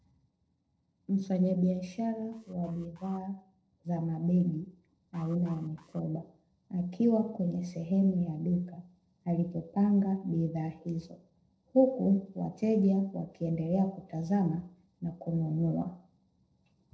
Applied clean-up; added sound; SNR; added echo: neural separator model SepFormer DNS4.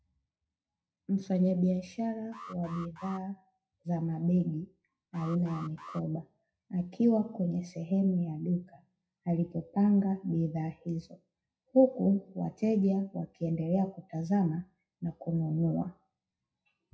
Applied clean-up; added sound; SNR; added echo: classical method WPE with log-MMSE.